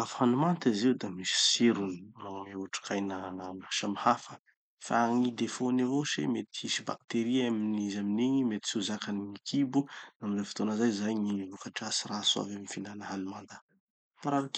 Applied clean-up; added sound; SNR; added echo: neural mask model Resemble Enhance denoiser.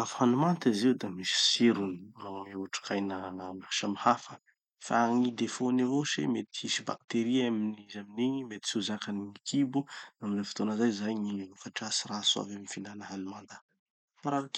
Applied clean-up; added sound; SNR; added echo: neural mask model DeepFilterNet 3.